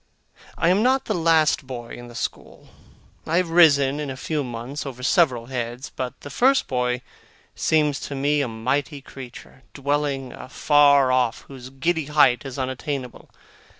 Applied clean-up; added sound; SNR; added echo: none; none; none; none.